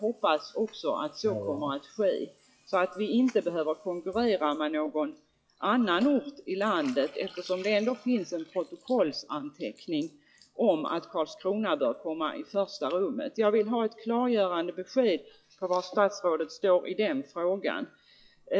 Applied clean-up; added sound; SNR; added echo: classical method log-MMSE.